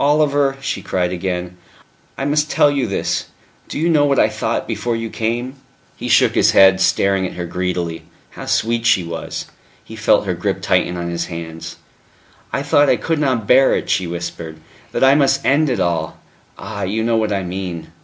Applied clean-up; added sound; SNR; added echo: none; none; none; none.